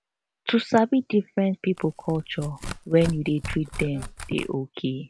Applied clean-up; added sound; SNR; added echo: none; Tearing; 13 dB; none.